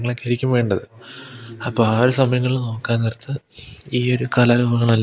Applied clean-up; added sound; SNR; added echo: none; none; none; none.